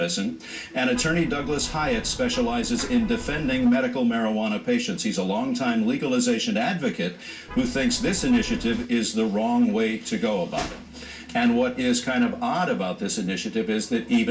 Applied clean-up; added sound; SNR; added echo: none; Vehicle horn, car horn, honking; 13 dB; none.